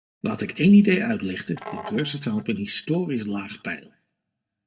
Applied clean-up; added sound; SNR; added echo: neural mask model DeepFilterNet 3.